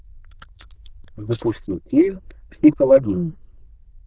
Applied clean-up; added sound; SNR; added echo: neural diffusion model UNIVERSE++.